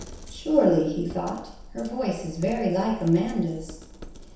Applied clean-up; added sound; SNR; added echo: none; Coin (dropping); 16 dB; reverberation time 0.7 s.